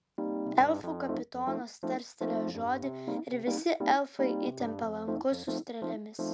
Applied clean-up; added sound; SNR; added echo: none; Piano; 4 dB; none.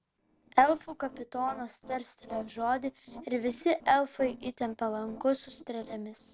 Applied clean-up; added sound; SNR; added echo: neural separator model SepFormer DNS4.